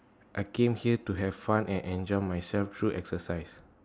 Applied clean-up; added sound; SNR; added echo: none; none; none; none.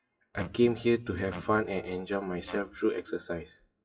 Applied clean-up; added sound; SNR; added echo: classical method WPE with log-MMSE.